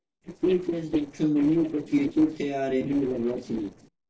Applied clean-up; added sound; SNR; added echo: neural separator model SepFormer DNS4.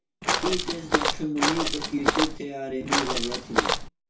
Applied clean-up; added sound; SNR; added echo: none; Walk, footsteps; -5 dB; reverberation time 0.3 s.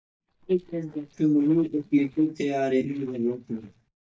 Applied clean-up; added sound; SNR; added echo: neural mask model DeepFilterNet 3.